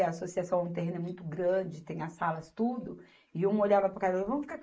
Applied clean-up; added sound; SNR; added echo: neural mask model Resemble Enhance denoiser.